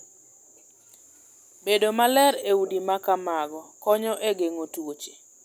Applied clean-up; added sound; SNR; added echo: none; none; none; none.